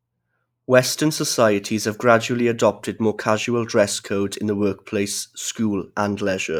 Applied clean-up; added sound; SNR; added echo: neural mask model Resemble Enhance denoiser.